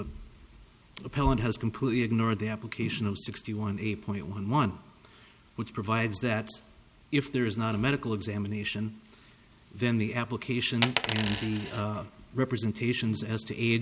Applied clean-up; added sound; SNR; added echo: none; Coin (dropping); -2 dB; none.